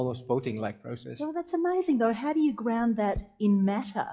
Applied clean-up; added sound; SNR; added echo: classical method log-MMSE.